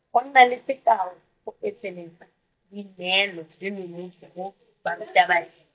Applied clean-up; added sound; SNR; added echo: neural mask model DeepFilterNet 3.